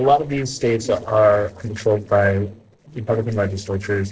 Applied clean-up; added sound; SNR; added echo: neural separator model SepFormer DNS4.